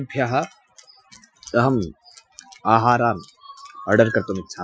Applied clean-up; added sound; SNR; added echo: classical method Wiener filter.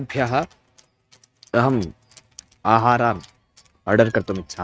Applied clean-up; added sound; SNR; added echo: neural mask model RNNoise.